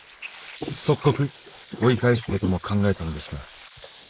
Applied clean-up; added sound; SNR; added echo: neural mask model Resemble Enhance denoiser.